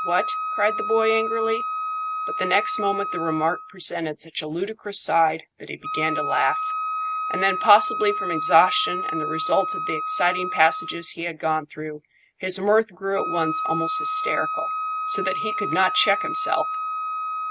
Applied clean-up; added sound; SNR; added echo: none; Wind instrument, woodwind instrument; 4 dB; none.